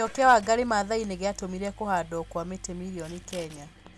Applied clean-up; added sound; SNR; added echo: none; Engine starting / Car + Scissors; 19 dB; none.